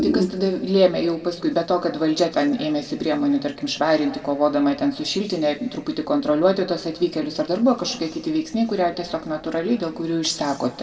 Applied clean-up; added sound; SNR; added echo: none; none; none; reverberation time 1.1 s.